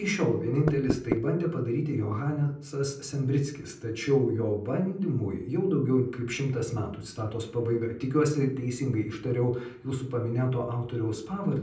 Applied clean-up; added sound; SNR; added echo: none; Knock; 3 dB; reverberation time 0.6 s.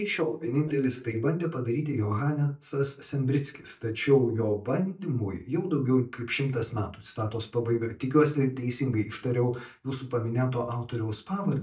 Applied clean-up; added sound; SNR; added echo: neural mask model DeepFilterNet 3.